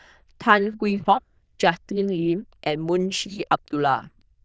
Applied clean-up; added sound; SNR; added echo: neural diffusion model UNIVERSE++.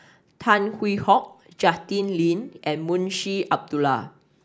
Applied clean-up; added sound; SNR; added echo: none; none; none; none.